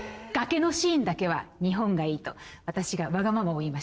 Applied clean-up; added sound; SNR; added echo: none; none; none; none.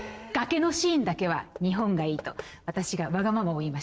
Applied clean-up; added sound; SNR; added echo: none; Knock / Wood; 19 dB; none.